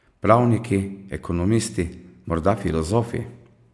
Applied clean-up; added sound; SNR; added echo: none; none; none; none.